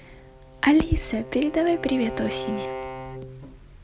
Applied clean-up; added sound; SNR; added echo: none; Bowed string instrument; 11 dB; none.